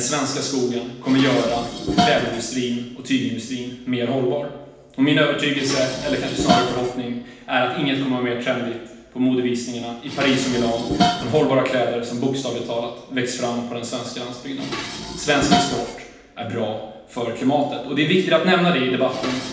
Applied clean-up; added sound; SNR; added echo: none; Dishes, pots, and pans; 7 dB; reverberation time 0.9 s.